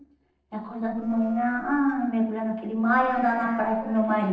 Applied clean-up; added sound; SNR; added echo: neural separator model SepFormer DNS4.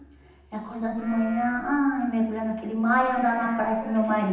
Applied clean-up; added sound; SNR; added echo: none; Livestock, farm animals, working animals; 19 dB; reverberation time 0.9 s.